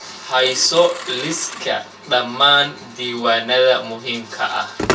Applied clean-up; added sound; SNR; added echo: none; Telephone; 12 dB; reverberation time 0.2 s.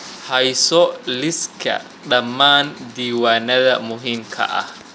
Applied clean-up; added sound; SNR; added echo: none; none; none; none.